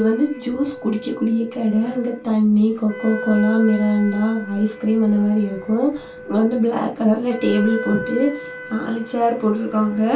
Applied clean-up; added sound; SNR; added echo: none; Wind instrument, woodwind instrument; 14 dB; reverberation time 0.2 s.